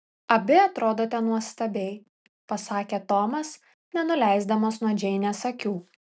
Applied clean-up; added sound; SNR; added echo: none; none; none; none.